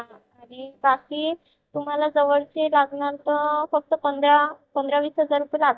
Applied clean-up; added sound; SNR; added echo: neural mask model DeepFilterNet 3.